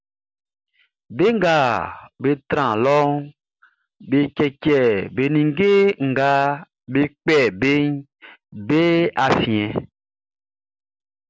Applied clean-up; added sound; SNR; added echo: none; none; none; none.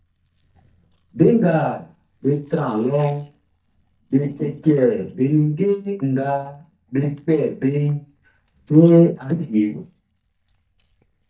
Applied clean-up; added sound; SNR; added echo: neural mask model DeepFilterNet 3.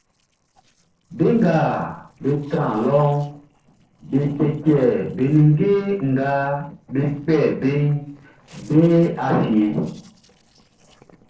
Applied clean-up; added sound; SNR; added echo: neural separator model SepFormer DNS4.